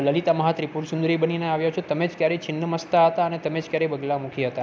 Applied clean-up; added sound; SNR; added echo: none; none; none; none.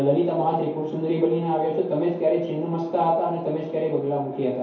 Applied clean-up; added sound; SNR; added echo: none; none; none; reverberation time 2.4 s.